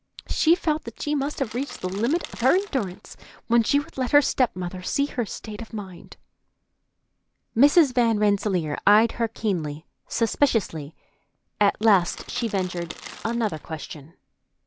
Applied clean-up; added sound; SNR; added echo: none; Crackle; 17 dB; none.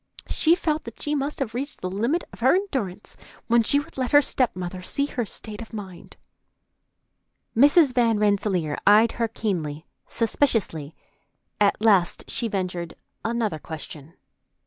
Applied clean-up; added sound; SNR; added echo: none; none; none; none.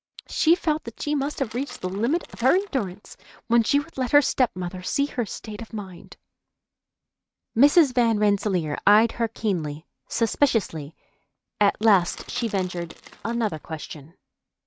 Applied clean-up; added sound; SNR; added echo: neural mask model RNNoise.